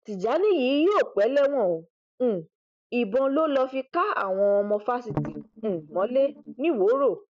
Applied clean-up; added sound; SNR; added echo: neural mask model DeepFilterNet 3.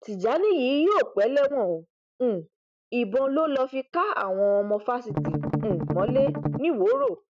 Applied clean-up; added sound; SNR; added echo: neural mask model RNNoise.